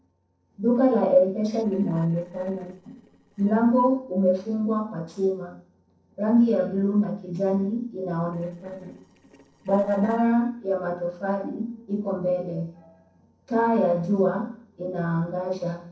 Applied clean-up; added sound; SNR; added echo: neural separator model SepFormer DNS4.